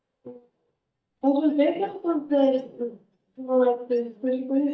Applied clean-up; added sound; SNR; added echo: neural mask model DeepFilterNet 3.